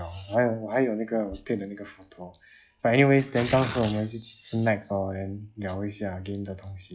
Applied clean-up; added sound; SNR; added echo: classical method log-MMSE.